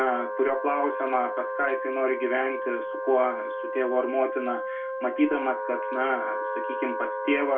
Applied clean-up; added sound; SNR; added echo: none; Wind instrument, woodwind instrument; 4 dB; reverberation time 0.2 s.